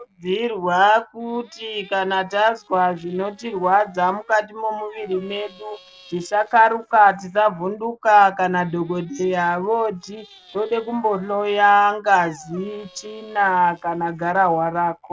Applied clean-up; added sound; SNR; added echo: neural separator model SepFormer DNS4.